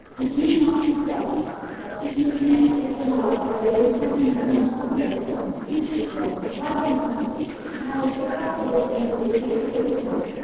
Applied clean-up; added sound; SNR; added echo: neural separator model SepFormer DNS4.